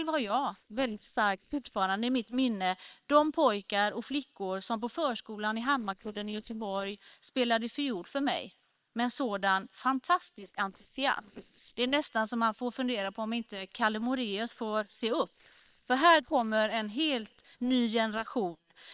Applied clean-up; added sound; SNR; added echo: neural separator model SepFormer WHAM!.